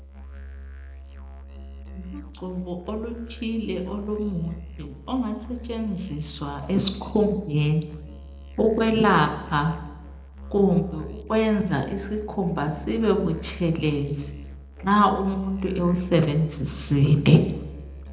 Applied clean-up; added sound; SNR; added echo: none; Musical instrument; 14 dB; reverberation time 0.8 s.